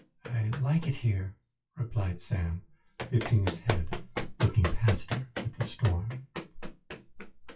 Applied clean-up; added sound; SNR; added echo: classical method WPE with log-MMSE.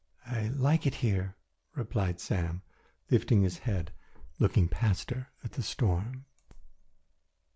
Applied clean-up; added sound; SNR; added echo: none; none; none; none.